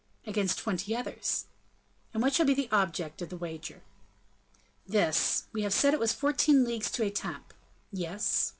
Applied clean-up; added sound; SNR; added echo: none; none; none; none.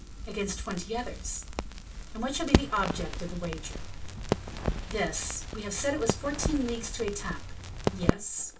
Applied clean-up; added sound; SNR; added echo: none; Crackle; -1 dB; reverberation time 0.2 s.